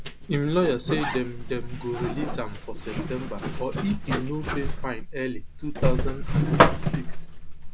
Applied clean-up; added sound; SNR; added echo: none; Zipper (clothing); -4 dB; none.